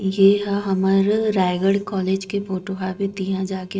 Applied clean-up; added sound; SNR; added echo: neural separator model SepFormer DNS4.